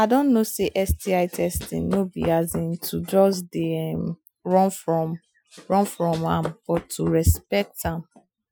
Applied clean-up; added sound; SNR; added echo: classical method Wiener filter.